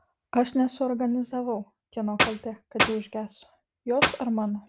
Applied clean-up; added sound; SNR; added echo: none; Clapping; -3 dB; none.